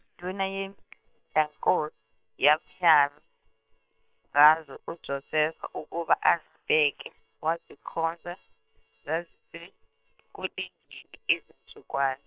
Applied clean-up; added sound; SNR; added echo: neural separator model SepFormer WHAM!.